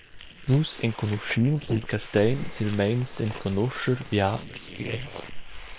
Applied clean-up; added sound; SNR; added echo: neural separator model SepFormer WHAM!.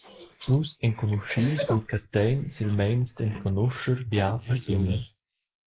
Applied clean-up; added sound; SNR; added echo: neural mask model Resemble Enhance denoiser.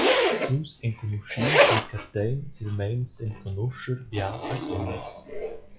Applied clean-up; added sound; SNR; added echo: classical method log-MMSE.